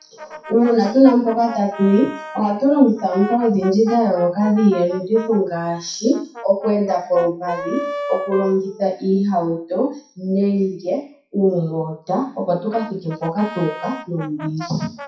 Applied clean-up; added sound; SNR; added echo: classical method WPE with log-MMSE.